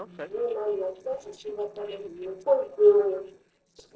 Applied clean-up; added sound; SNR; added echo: neural separator model SepFormer DNS4.